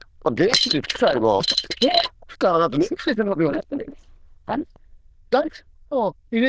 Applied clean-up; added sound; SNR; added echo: neural diffusion model UNIVERSE++.